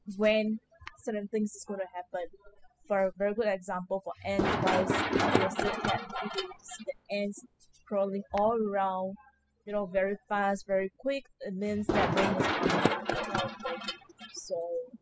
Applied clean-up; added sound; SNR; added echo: classical method spectral subtraction.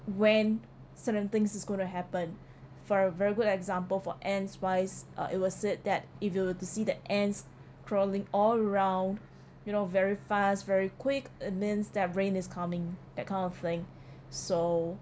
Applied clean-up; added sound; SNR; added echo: none; none; none; none.